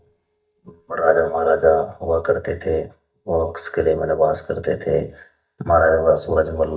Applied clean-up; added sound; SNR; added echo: neural mask model DeepFilterNet 3.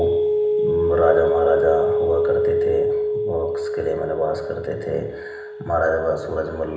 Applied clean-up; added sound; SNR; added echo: none; Telephone; -2 dB; reverberation time 0.9 s.